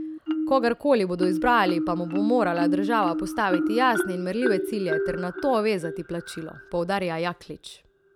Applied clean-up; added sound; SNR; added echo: none; Marimba, xylophone; 4 dB; none.